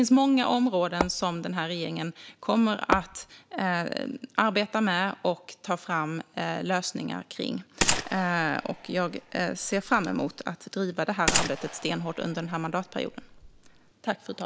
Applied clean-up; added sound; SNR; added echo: none; Tap / Hammer + Gunshot, gunfire; 4 dB; none.